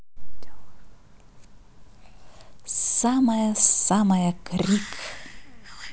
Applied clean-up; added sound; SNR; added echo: none; none; none; none.